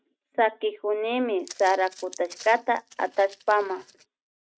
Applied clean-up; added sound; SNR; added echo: neural mask model RNNoise.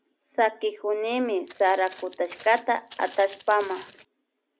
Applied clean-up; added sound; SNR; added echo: none; Walk, footsteps; 14 dB; none.